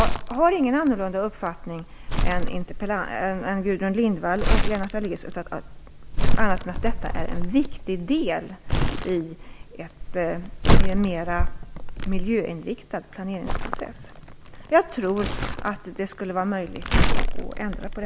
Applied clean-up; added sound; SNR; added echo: none; Crumpling, crinkling; -4 dB; none.